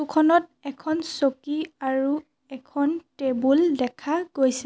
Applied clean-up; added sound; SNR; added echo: none; none; none; none.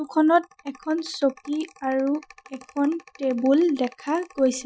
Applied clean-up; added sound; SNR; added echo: classical method Wiener filter.